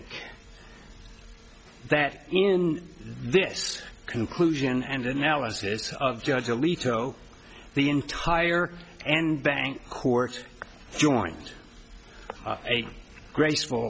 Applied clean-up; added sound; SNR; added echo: none; none; none; none.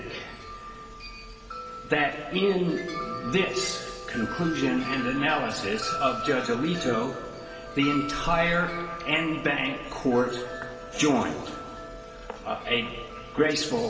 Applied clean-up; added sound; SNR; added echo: none; Wind chime; 10 dB; reverberation time 2.0 s.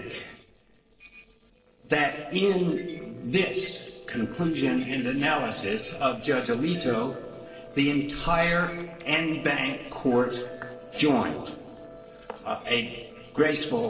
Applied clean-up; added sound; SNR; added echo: neural separator model SepFormer DNS4.